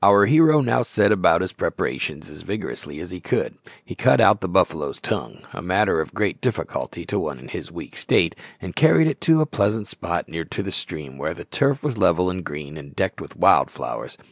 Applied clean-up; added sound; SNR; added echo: none; none; none; none.